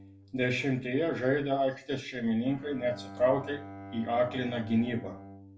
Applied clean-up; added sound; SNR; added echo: none; Bowed string instrument; 17 dB; reverberation time 0.2 s.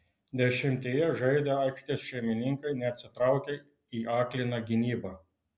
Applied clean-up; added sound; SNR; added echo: none; none; none; none.